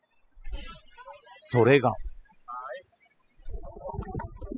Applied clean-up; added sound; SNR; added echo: classical method spectral subtraction.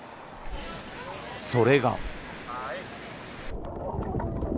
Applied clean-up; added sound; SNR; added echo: none; Slam; 13 dB; none.